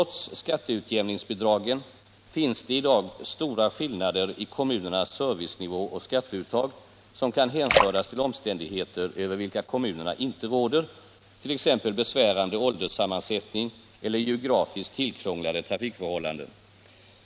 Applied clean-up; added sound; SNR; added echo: none; Splash, splatter; 1 dB; none.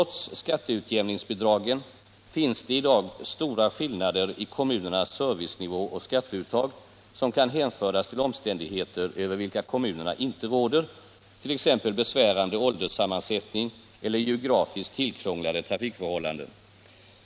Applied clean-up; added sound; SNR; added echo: none; none; none; none.